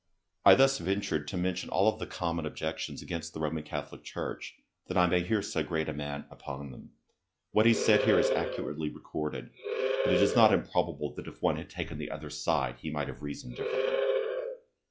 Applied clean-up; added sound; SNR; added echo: classical method log-MMSE.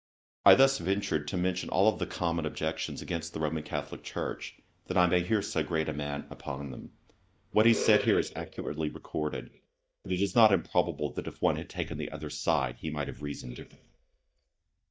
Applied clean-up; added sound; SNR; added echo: neural mask model DeepFilterNet 3.